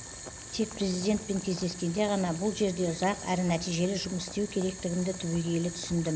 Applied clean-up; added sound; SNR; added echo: none; Boiling; 12 dB; none.